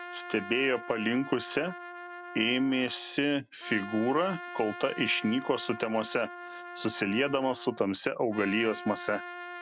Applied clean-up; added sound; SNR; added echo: none; Trumpet; 12 dB; none.